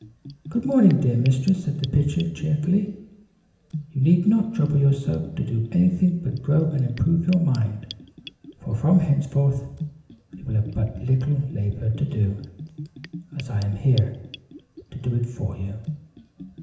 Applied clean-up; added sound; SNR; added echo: none; Bathtub (filling or washing) / Gurgling; 17 dB; reverberation time 0.8 s.